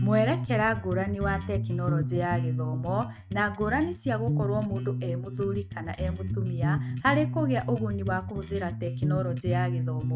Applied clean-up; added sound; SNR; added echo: neural mask model RNNoise.